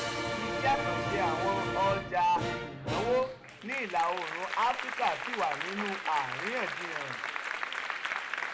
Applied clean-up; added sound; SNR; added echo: none; Applause; 2 dB; none.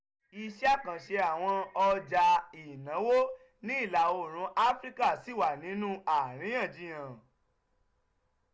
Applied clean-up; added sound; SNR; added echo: none; none; none; none.